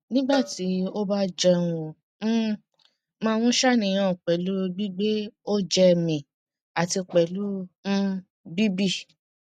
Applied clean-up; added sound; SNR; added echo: none; Cowbell; 15 dB; none.